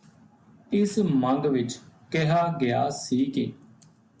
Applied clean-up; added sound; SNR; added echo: none; none; none; none.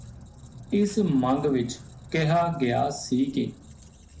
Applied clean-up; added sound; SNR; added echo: none; Squeak; 19 dB; none.